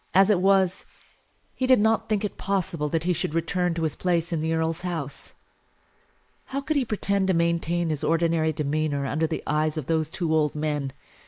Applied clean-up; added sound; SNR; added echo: neural mask model Resemble Enhance denoiser.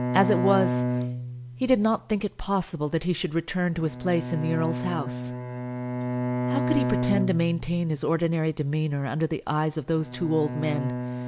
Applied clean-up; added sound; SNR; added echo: none; Bowed string instrument; 4 dB; none.